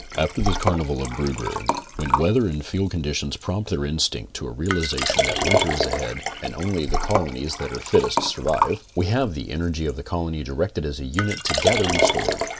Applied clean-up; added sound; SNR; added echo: none; Liquid; 2 dB; none.